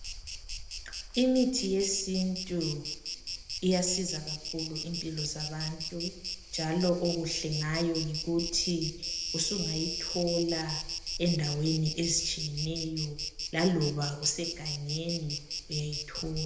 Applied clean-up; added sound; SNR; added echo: none; Insect; 6 dB; reverberation time 0.8 s.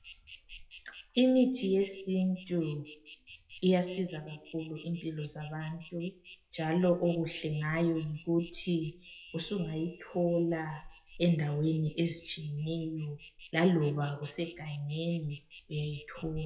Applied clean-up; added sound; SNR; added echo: classical method WPE with log-MMSE.